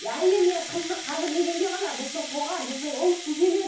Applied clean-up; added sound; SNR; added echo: none; Rattle (instrument); 10 dB; reverberation time 0.6 s.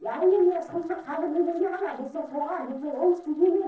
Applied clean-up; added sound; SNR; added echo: neural separator model SepFormer DNS4.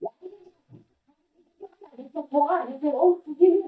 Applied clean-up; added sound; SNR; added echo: neural mask model DeepFilterNet 3.